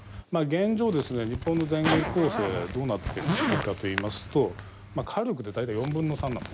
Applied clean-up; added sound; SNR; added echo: none; Zipper (clothing); 5 dB; none.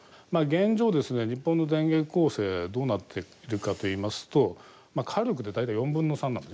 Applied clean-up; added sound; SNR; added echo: none; none; none; none.